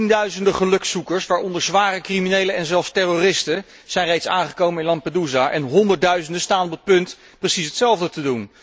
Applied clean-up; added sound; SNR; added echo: none; none; none; none.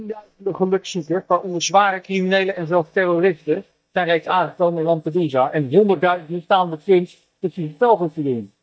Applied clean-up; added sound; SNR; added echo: neural mask model DeepFilterNet 3.